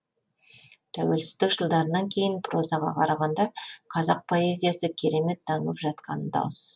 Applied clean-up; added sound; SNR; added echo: none; none; none; none.